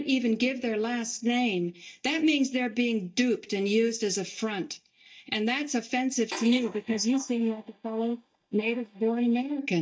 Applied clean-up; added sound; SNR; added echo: neural mask model DeepFilterNet 3.